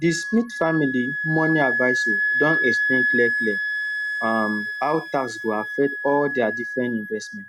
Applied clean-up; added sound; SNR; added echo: none; Wind instrument, woodwind instrument; 1 dB; none.